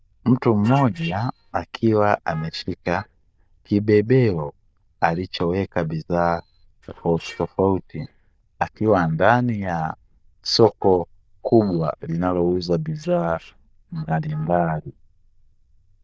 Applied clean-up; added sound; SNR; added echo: neural diffusion model UNIVERSE++.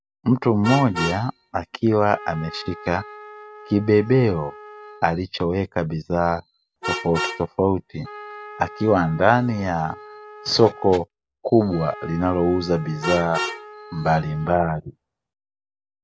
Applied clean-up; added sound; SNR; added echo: none; Trumpet + Vehicle horn, car horn, honking; 13 dB; none.